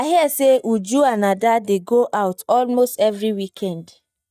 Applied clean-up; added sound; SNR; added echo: neural mask model DeepFilterNet 3.